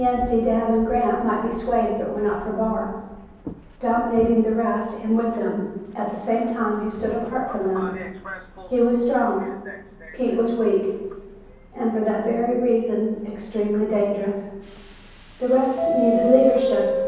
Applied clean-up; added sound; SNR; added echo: none; Subway, metro, underground; 10 dB; reverberation time 1.1 s.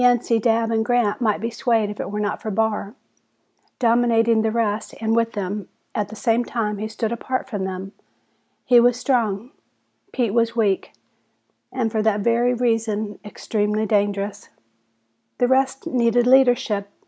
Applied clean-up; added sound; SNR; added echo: none; none; none; none.